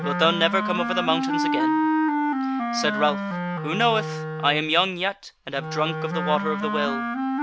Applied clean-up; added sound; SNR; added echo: none; Wind instrument, woodwind instrument; 0 dB; none.